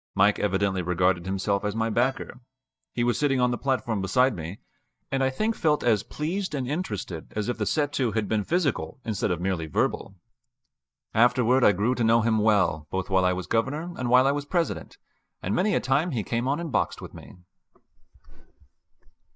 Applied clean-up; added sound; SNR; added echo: neural mask model DeepFilterNet 3.